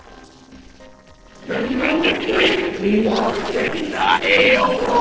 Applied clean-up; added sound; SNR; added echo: neural separator model SepFormer DNS4.